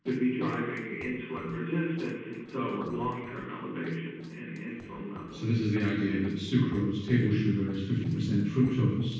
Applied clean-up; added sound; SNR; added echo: neural separator model SepFormer DNS4.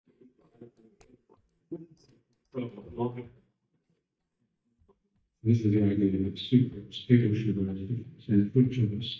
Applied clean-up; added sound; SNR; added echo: neural mask model DeepFilterNet 3.